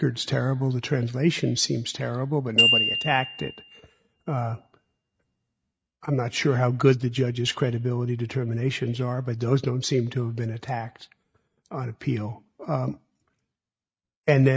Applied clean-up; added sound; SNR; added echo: neural mask model RNNoise.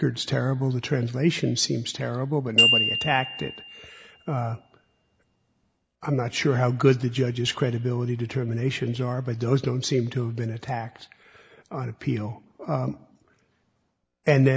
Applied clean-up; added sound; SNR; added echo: none; Glockenspiel; 1 dB; none.